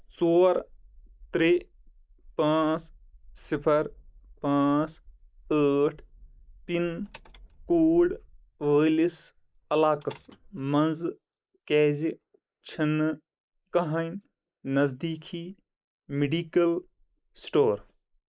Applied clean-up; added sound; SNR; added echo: neural mask model Resemble Enhance denoiser.